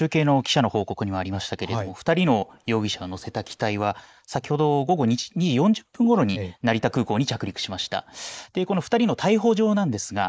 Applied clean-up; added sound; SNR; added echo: neural mask model Resemble Enhance denoiser.